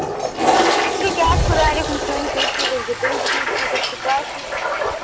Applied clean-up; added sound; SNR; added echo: none; Toilet flush; -5 dB; none.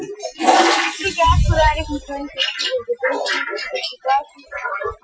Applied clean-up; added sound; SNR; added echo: classical method Wiener filter.